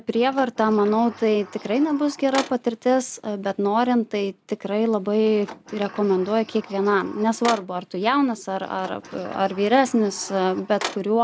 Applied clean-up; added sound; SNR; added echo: none; Sliding door; 15 dB; none.